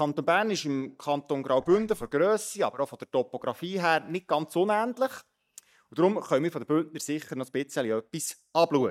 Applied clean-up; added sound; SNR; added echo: neural mask model DeepFilterNet 3.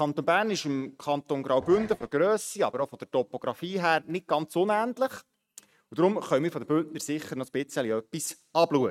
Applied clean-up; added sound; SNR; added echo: neural mask model RNNoise.